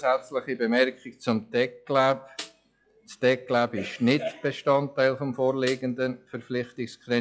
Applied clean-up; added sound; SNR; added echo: classical method log-MMSE.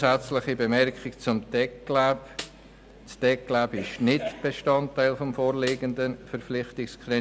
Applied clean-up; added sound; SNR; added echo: none; Snare drum; 17 dB; none.